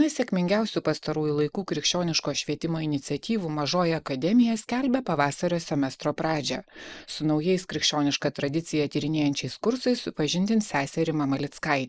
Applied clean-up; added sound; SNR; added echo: neural mask model Resemble Enhance denoiser.